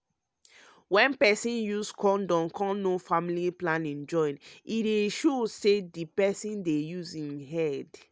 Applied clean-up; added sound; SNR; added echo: none; none; none; none.